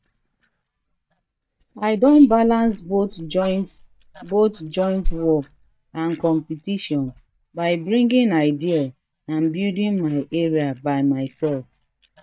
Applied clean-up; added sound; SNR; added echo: neural mask model DeepFilterNet 3.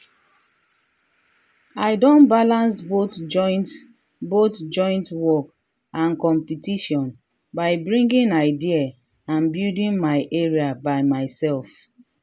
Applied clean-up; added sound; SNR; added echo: none; none; none; none.